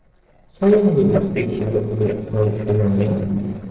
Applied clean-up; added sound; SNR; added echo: neural separator model SepFormer DNS4.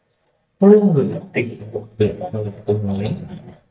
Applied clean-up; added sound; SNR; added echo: neural mask model DeepFilterNet 3.